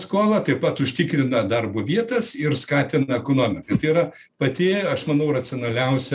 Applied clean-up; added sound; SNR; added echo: none; Whoosh, swoosh, swish; 3 dB; none.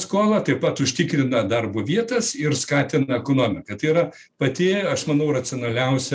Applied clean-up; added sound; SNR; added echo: none; none; none; none.